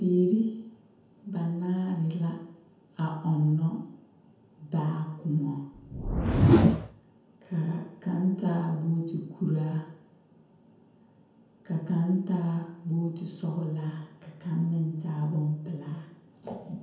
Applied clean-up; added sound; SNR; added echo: none; Whoosh, swoosh, swish; -4 dB; reverberation time 0.9 s.